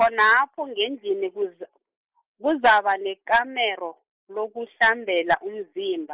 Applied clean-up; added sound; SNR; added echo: neural mask model Resemble Enhance denoiser.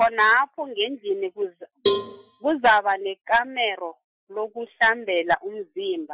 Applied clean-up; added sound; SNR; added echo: classical method Wiener filter.